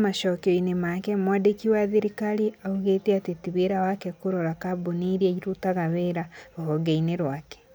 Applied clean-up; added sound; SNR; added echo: none; none; none; none.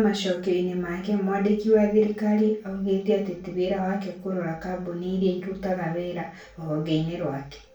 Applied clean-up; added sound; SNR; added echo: none; none; none; reverberation time 0.3 s.